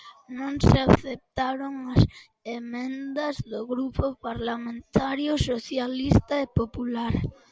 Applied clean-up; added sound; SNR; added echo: none; none; none; none.